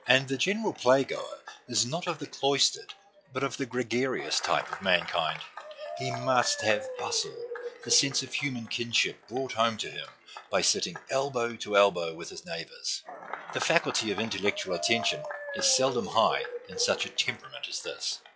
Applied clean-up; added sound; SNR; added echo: classical method log-MMSE.